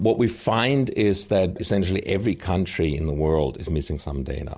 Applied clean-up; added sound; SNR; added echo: none; none; none; none.